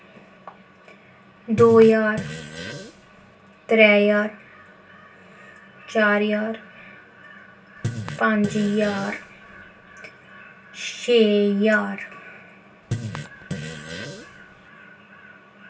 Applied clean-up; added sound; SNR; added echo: none; Fart; 10 dB; reverberation time 0.2 s.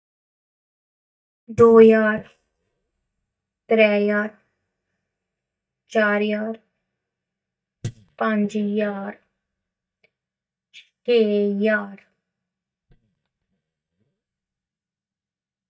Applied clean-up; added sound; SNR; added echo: neural mask model DeepFilterNet 3.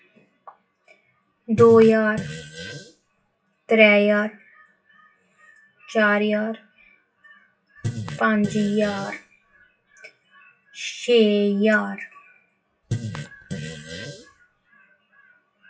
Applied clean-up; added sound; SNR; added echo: classical method WPE with log-MMSE.